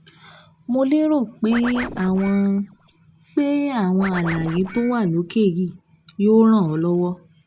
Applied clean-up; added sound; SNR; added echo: none; Scratching (performance technique); 13 dB; none.